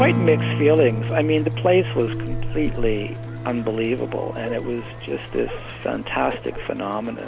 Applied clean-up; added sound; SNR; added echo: none; Acoustic guitar; 6 dB; none.